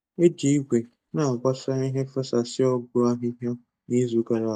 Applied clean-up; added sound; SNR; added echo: neural mask model DeepFilterNet 3.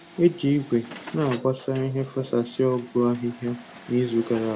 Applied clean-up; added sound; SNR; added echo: none; Truck; 18 dB; none.